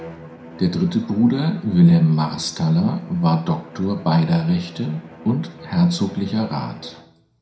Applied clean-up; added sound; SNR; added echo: none; Bowed string instrument; 20 dB; reverberation time 0.4 s.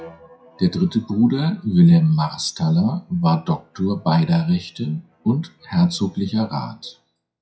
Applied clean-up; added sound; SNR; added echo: classical method WPE with log-MMSE.